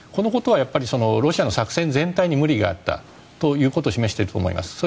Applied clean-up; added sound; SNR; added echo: none; none; none; none.